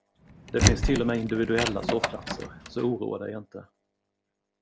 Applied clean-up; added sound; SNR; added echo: none; Door; -1 dB; none.